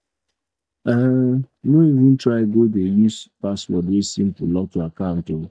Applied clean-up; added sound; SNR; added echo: neural mask model DeepFilterNet 3.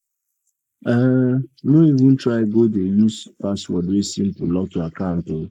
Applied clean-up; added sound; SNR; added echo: neural mask model Resemble Enhance denoiser.